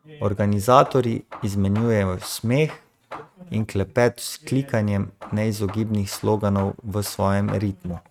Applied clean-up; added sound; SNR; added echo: neural mask model RNNoise.